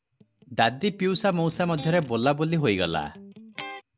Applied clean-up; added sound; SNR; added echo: none; Electric guitar + Drill; 17 dB; none.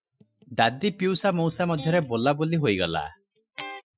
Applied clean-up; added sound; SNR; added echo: classical method Wiener filter.